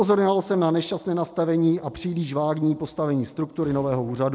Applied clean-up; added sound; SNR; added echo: none; none; none; none.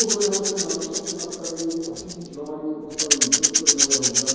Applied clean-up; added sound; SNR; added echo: none; Rattle / Rattle (instrument); -5 dB; reverberation time 2.2 s.